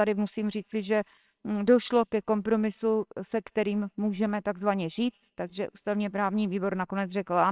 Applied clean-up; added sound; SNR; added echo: neural separator model SepFormer WHAMR!.